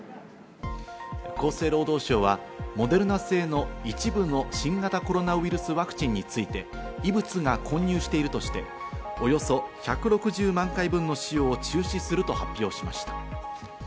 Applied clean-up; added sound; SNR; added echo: none; none; none; none.